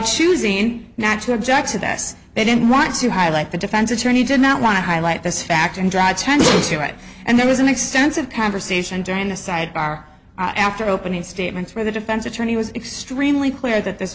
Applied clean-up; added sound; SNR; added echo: none; none; none; none.